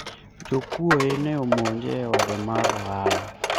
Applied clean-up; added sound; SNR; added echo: none; Coin (dropping); 1 dB; none.